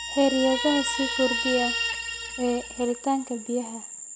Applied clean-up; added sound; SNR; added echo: none; Guitar; 5 dB; none.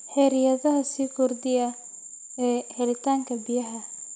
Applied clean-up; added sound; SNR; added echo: none; none; none; none.